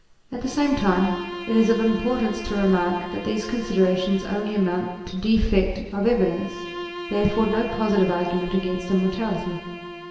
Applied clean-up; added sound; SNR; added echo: none; Bowed string instrument; 12 dB; reverberation time 1.5 s.